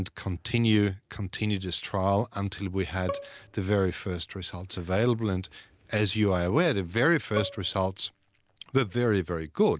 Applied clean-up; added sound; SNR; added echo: none; Bowed string instrument; 14 dB; none.